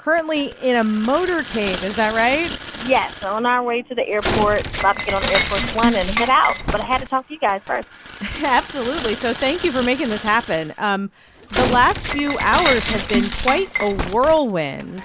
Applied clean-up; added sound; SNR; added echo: none; Shatter; 6 dB; none.